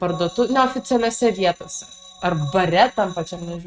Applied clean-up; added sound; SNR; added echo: neural mask model RNNoise.